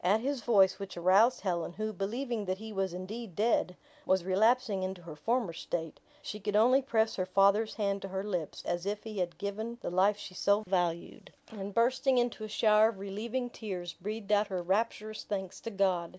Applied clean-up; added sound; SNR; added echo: none; none; none; none.